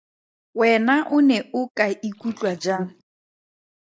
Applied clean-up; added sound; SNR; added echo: neural mask model DeepFilterNet 3.